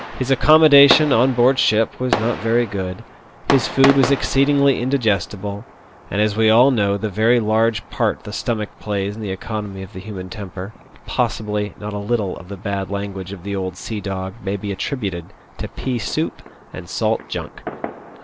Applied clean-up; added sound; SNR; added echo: none; Fireworks; 12 dB; none.